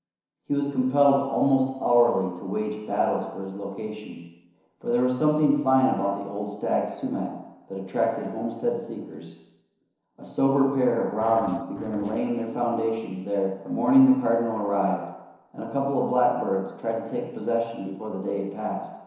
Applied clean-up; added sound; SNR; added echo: neural separator model SepFormer DNS4.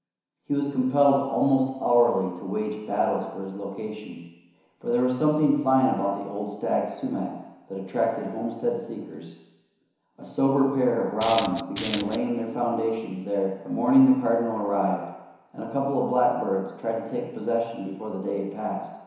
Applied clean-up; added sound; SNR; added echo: none; Coin (dropping); -1 dB; reverberation time 1.0 s.